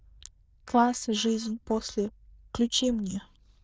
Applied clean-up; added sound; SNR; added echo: neural diffusion model UNIVERSE++.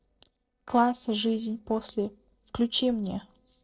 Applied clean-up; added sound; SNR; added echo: neural separator model SepFormer DNS4.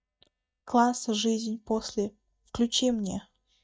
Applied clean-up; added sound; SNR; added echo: neural mask model DeepFilterNet 3.